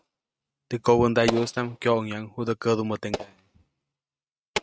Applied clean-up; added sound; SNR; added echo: neural mask model RNNoise.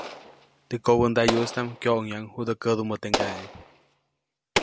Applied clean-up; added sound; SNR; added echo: none; Explosion; 6 dB; none.